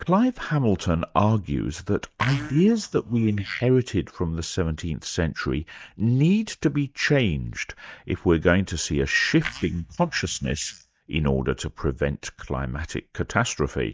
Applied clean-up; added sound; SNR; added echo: neural mask model DeepFilterNet 3.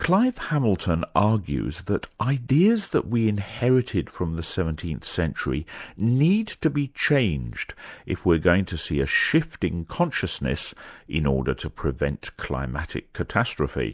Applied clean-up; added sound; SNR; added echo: none; none; none; none.